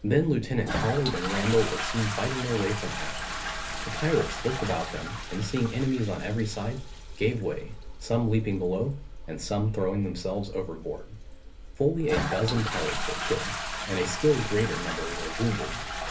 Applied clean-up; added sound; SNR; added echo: none; Toilet flush; 5 dB; reverberation time 0.3 s.